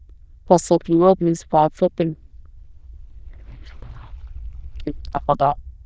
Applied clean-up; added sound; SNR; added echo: neural diffusion model UNIVERSE++.